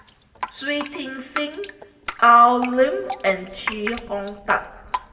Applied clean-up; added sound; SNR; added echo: none; Drip; 12 dB; reverberation time 2.3 s.